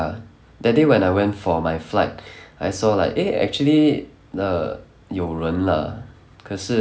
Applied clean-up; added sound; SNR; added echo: none; none; none; none.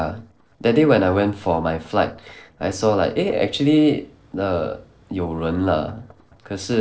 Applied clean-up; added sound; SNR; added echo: neural separator model SepFormer DNS4.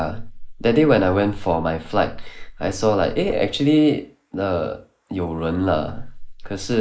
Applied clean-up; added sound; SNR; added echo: neural mask model Resemble Enhance denoiser.